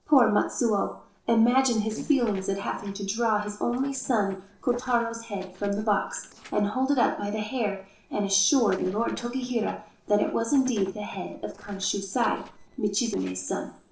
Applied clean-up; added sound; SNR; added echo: neural separator model SepFormer DNS4.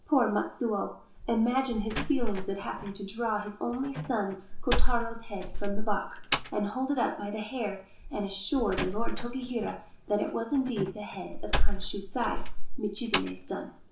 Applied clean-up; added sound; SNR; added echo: none; Slam; -3 dB; reverberation time 0.5 s.